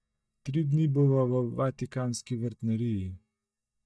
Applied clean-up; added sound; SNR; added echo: neural mask model DeepFilterNet 3.